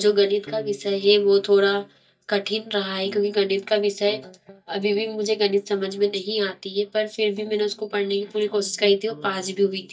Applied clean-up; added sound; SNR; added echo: neural mask model DeepFilterNet 3.